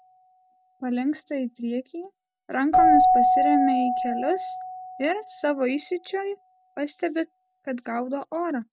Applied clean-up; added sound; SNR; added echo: none; Keyboard (musical); -2 dB; none.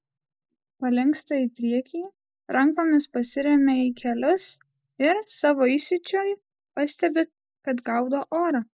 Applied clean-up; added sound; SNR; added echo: neural mask model Resemble Enhance denoiser.